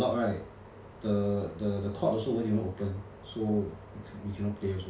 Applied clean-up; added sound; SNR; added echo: none; none; none; none.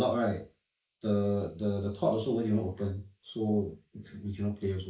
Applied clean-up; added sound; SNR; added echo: neural mask model Resemble Enhance denoiser.